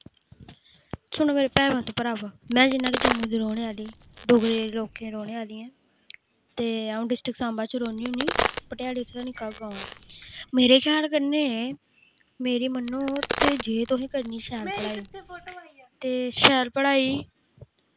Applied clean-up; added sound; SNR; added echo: none; Crack; 7 dB; none.